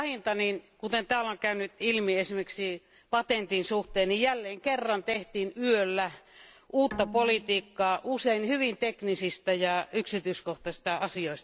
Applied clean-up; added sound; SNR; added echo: none; Bowed string instrument; 17 dB; none.